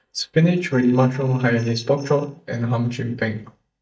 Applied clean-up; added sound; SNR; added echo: neural mask model DeepFilterNet 3.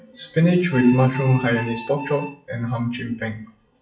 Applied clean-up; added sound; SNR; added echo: classical method WPE with log-MMSE.